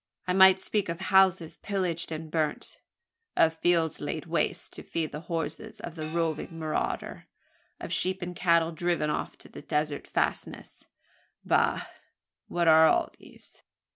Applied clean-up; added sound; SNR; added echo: none; Gong; 20 dB; none.